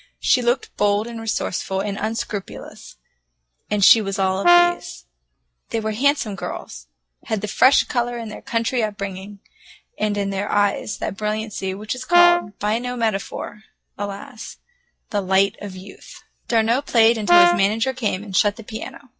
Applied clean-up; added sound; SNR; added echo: classical method log-MMSE.